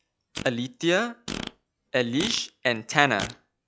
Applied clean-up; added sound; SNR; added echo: classical method log-MMSE.